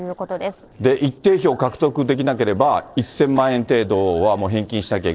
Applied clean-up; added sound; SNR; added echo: neural separator model SepFormer DNS4.